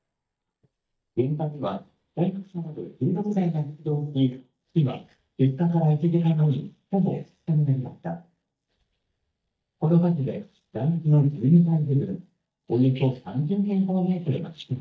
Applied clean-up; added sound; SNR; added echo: neural mask model DeepFilterNet 3.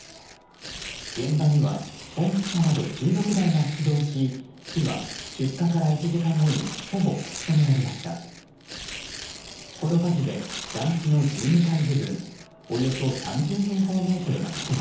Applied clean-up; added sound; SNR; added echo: none; Tearing; 14 dB; reverberation time 0.7 s.